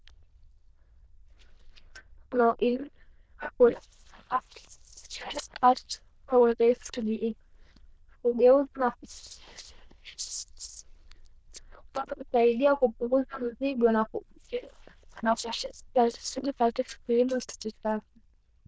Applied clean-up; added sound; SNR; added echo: neural diffusion model UNIVERSE++.